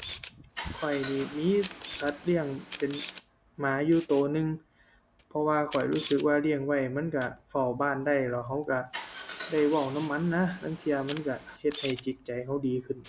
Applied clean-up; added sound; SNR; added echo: none; Car + Camera; 16 dB; none.